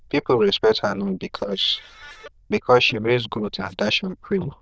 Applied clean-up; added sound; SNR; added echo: neural diffusion model UNIVERSE++.